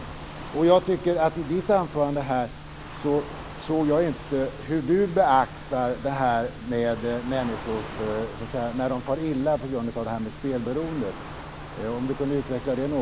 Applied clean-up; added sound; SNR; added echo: none; Waves, surf; 16 dB; none.